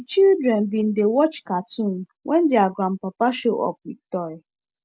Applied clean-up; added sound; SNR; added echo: none; none; none; none.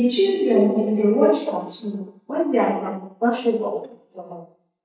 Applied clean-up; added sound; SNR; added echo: neural mask model DeepFilterNet 3.